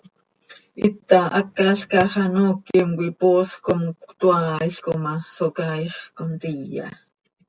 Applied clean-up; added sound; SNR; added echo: none; Drawer open or close; 19 dB; none.